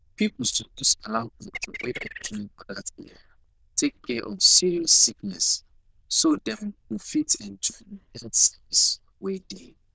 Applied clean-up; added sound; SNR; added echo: neural diffusion model UNIVERSE++.